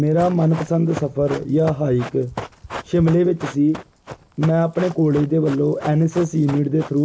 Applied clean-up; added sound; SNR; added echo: none; Run; 15 dB; none.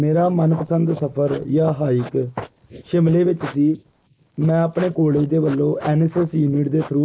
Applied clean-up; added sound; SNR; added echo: neural mask model Resemble Enhance denoiser.